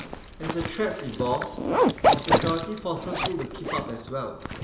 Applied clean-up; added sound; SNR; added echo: none; Zipper (clothing); -4 dB; none.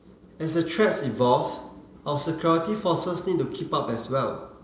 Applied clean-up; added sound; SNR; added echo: none; none; none; none.